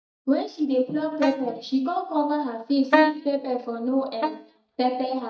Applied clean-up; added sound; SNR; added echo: neural mask model DeepFilterNet 3.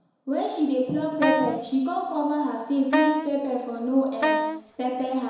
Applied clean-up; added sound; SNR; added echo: none; Wind instrument, woodwind instrument; 2 dB; reverberation time 1.0 s.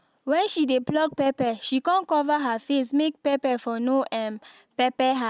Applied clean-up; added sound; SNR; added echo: none; none; none; none.